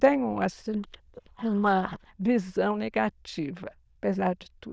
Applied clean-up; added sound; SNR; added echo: neural diffusion model UNIVERSE++.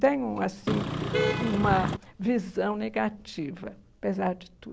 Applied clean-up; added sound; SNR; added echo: none; Vehicle horn, car horn, honking; -1 dB; none.